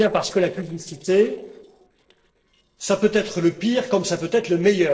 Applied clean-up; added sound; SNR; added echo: neural separator model SepFormer DNS4.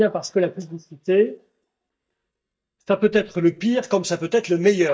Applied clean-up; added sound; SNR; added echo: neural mask model DeepFilterNet 3.